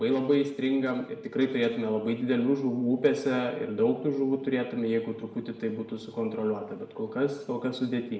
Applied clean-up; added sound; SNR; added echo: none; none; none; reverberation time 0.7 s.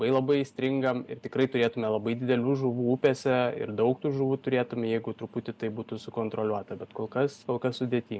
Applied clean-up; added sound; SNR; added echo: none; none; none; none.